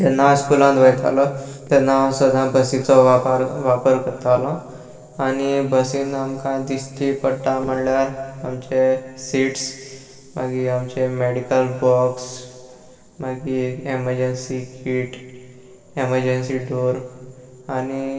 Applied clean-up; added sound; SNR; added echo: neural separator model SepFormer DNS4.